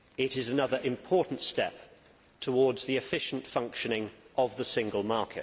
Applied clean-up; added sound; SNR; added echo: none; none; none; none.